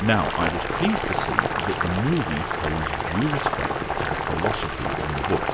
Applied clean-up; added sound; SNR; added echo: none; Boiling; -1 dB; none.